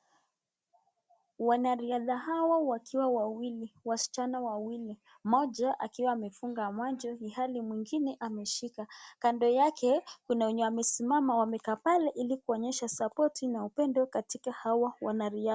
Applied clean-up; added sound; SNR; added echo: none; none; none; none.